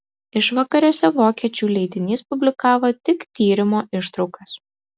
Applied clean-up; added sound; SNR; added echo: none; none; none; none.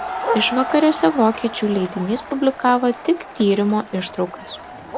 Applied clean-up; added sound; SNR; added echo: none; Crowd + Bark; 10 dB; none.